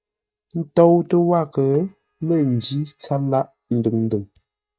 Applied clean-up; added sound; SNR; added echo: neural mask model DeepFilterNet 3.